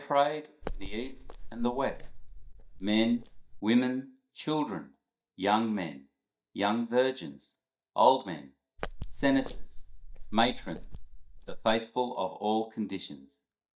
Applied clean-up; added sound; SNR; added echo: neural mask model DeepFilterNet 3.